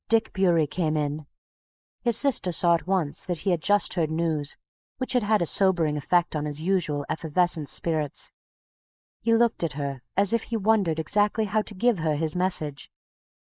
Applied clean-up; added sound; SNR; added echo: neural mask model Resemble Enhance denoiser.